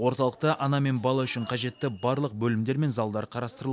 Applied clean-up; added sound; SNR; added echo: none; none; none; none.